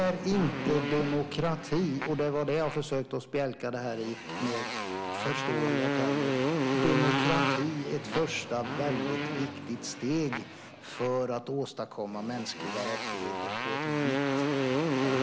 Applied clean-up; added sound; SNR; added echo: none; Motorcycle; 0 dB; none.